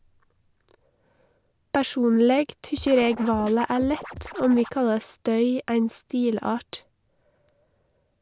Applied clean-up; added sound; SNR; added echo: none; Scratching (performance technique); 14 dB; none.